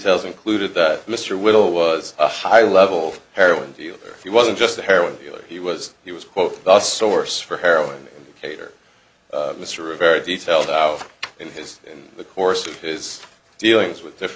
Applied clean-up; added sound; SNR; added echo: none; none; none; none.